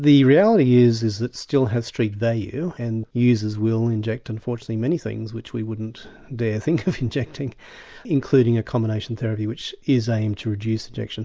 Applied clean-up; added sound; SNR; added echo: none; none; none; none.